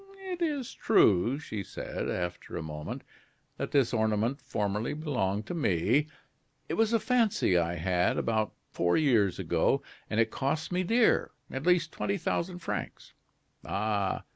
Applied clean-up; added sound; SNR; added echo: none; none; none; none.